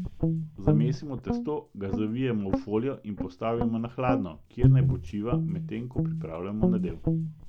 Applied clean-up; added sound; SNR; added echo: none; Guitar; -3 dB; none.